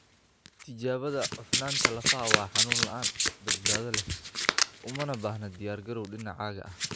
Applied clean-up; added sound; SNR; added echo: none; Domestic sounds, home sounds; -5 dB; none.